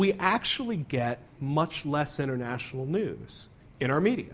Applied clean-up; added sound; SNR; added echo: none; none; none; none.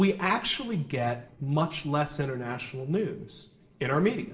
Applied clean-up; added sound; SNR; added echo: neural separator model SepFormer DNS4.